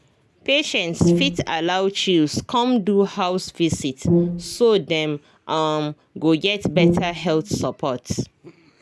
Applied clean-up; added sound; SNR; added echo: none; Brass instrument; -1 dB; none.